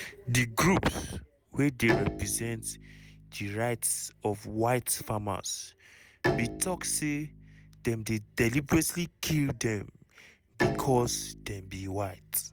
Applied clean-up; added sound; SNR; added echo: none; Bowed string instrument; 8 dB; none.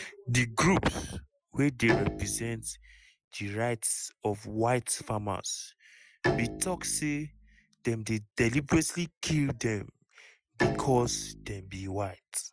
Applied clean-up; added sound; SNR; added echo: classical method Wiener filter.